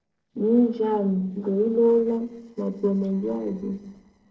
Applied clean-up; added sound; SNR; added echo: neural separator model SepFormer DNS4.